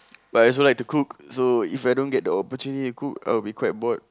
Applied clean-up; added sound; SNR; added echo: none; none; none; none.